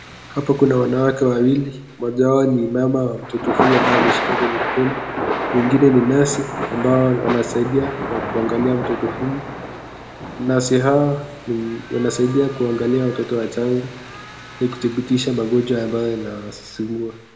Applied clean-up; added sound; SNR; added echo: none; Thunder / Rain; 7 dB; reverberation time 0.7 s.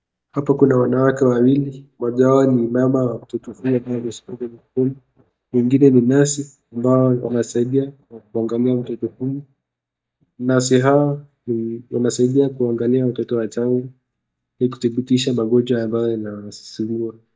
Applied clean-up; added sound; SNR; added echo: neural mask model DeepFilterNet 3.